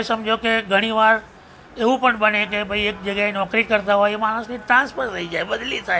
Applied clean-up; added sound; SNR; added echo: none; none; none; none.